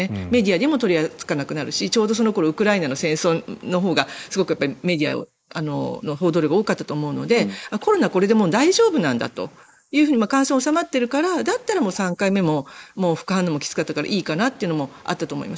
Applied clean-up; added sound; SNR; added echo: neural mask model Resemble Enhance denoiser.